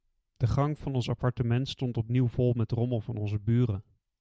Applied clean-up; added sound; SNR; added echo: none; none; none; none.